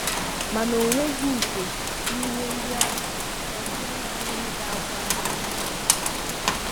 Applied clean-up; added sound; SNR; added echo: none; Rain; -4 dB; none.